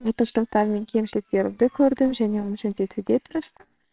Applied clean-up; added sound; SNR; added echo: neural separator model SepFormer WHAMR!.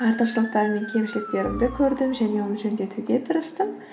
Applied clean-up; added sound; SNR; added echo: none; Motor vehicle (road) / Siren; 16 dB; reverberation time 0.7 s.